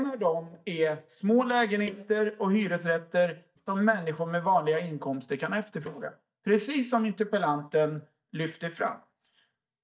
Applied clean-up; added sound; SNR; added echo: neural mask model DeepFilterNet 3.